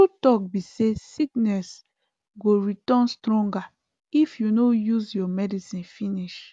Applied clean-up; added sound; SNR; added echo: none; none; none; none.